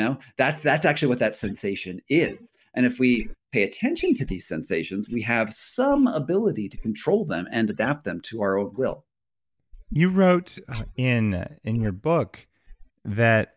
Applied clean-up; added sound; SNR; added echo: neural mask model DeepFilterNet 3.